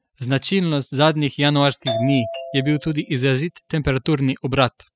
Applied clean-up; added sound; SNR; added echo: classical method spectral subtraction.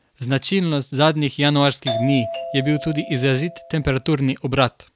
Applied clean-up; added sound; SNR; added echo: none; Doorbell; 9 dB; none.